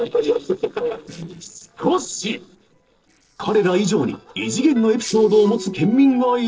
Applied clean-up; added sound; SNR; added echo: neural separator model SepFormer DNS4.